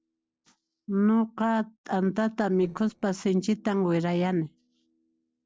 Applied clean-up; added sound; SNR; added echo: neural separator model SepFormer DNS4.